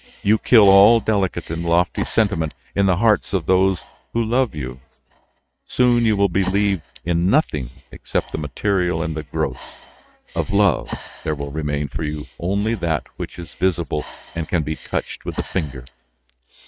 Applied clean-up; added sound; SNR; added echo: neural mask model RNNoise.